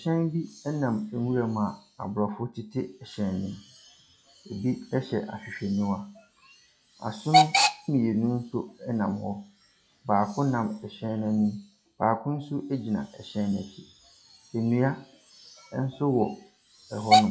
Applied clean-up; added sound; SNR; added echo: classical method log-MMSE.